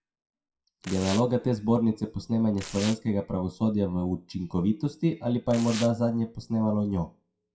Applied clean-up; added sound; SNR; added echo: classical method WPE with log-MMSE.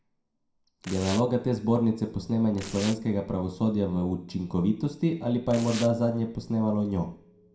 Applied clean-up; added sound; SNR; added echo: none; Tearing; 16 dB; reverberation time 0.5 s.